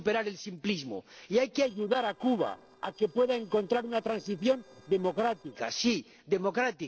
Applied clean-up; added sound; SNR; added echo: neural separator model SepFormer DNS4.